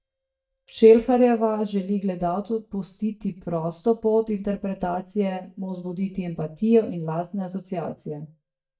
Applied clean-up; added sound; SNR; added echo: neural mask model DeepFilterNet 3.